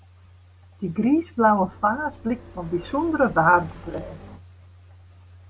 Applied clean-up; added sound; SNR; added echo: none; Motorcycle; 19 dB; none.